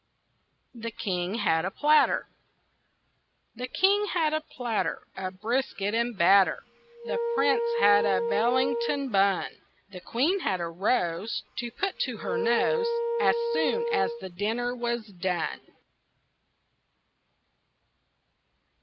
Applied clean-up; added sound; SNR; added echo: none; Wind instrument, woodwind instrument; 0 dB; none.